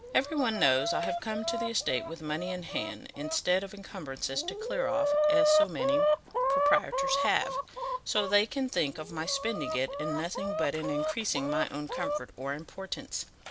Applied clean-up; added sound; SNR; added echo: none; Chicken, rooster; -1 dB; none.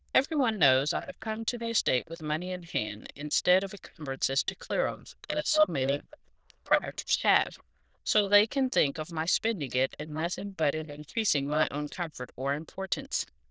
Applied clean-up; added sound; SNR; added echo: neural diffusion model UNIVERSE++.